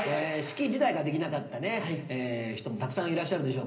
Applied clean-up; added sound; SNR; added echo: none; none; none; reverberation time 0.5 s.